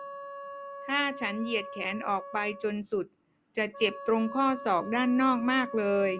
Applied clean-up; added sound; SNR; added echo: none; Wind instrument, woodwind instrument; 13 dB; none.